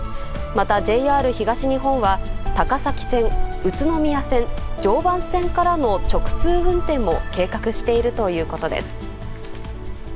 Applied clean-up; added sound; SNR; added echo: none; Cricket; 2 dB; none.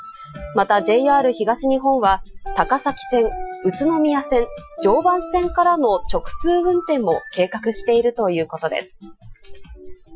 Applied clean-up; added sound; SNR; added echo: classical method Wiener filter.